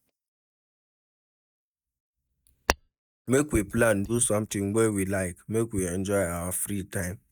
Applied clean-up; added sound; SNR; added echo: neural mask model DeepFilterNet 3.